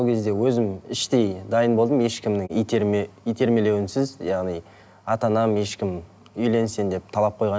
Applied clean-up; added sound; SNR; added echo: none; none; none; none.